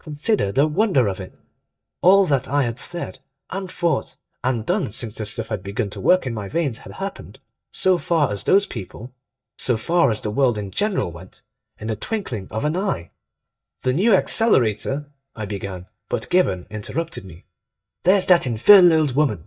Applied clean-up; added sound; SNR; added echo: neural mask model DeepFilterNet 3.